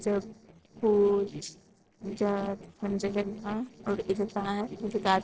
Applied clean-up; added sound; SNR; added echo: neural separator model SepFormer DNS4.